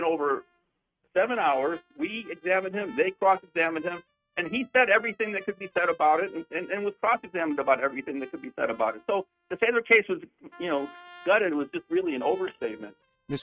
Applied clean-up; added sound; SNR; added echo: neural mask model RNNoise.